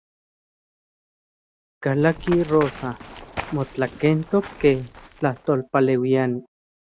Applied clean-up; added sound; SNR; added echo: none; Run; 14 dB; none.